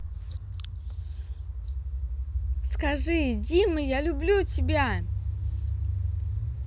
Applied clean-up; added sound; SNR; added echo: none; none; none; none.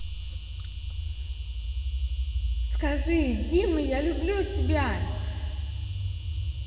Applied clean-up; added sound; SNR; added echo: none; Insect; 12 dB; reverberation time 2.8 s.